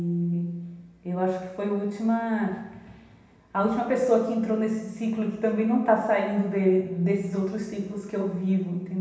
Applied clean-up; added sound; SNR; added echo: none; none; none; reverberation time 0.9 s.